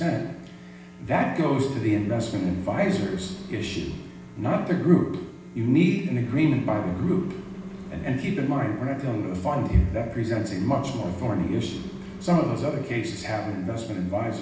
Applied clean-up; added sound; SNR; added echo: none; Engine; 17 dB; reverberation time 0.9 s.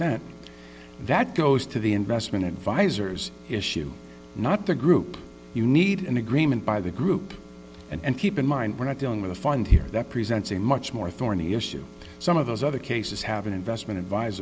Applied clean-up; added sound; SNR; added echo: none; none; none; none.